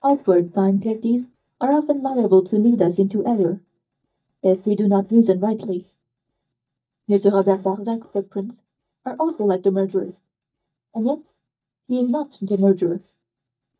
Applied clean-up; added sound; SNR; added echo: neural mask model DeepFilterNet 3.